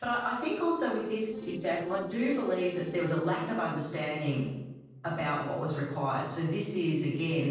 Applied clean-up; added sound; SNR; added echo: neural separator model SepFormer DNS4.